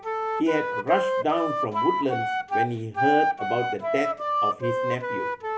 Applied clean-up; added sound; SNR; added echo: none; Wind instrument, woodwind instrument; -2 dB; none.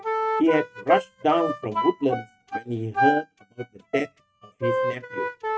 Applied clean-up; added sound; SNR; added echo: neural mask model RNNoise.